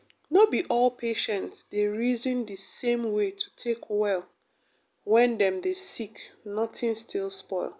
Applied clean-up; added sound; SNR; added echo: none; none; none; none.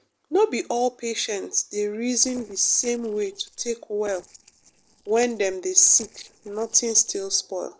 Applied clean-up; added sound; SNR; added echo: neural separator model SepFormer DNS4.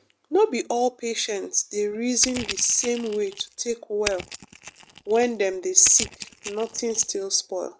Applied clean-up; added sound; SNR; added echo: neural mask model RNNoise.